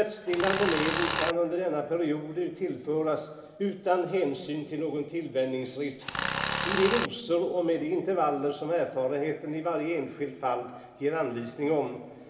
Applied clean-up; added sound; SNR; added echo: none; Tools; 1 dB; reverberation time 2.5 s.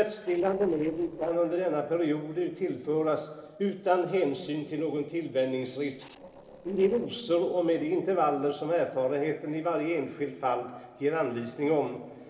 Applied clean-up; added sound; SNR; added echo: neural separator model SepFormer DNS4.